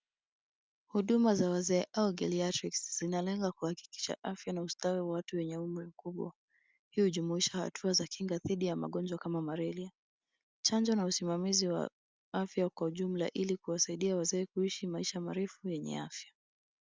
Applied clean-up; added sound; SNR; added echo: none; none; none; none.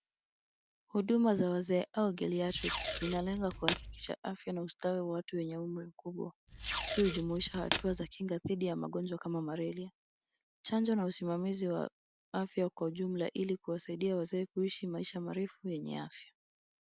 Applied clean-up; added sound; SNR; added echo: none; Packing tape, duct tape; -1 dB; none.